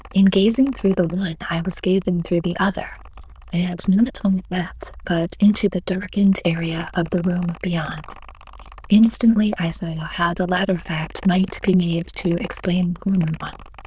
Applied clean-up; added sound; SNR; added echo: neural diffusion model UNIVERSE++.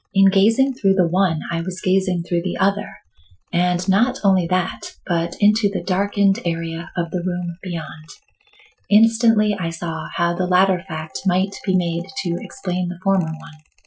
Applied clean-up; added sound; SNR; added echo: classical method Wiener filter.